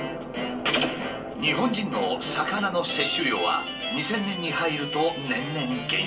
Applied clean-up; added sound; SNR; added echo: none; Brass instrument; 19 dB; reverberation time 0.2 s.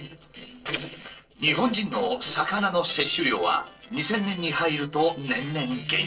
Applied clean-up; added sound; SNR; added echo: neural separator model SepFormer DNS4.